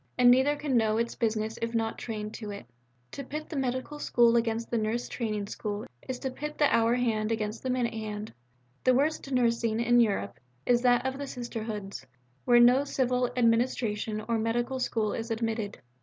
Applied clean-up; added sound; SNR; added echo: none; none; none; none.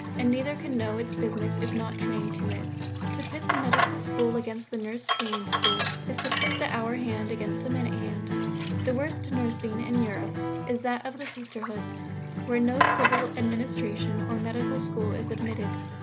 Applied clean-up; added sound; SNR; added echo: none; Sink (filling or washing) + Acoustic guitar; -2 dB; none.